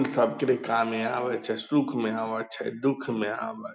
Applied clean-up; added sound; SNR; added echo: none; none; none; none.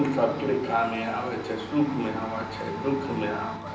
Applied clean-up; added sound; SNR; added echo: none; Domestic sounds, home sounds; 10 dB; reverberation time 0.6 s.